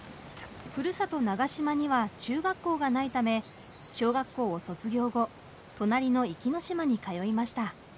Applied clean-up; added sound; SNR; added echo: none; none; none; none.